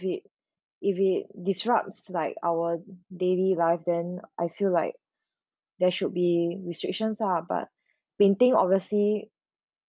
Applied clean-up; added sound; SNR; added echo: none; none; none; none.